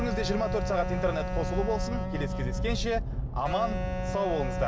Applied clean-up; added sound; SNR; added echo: none; Wind instrument, woodwind instrument; 6 dB; none.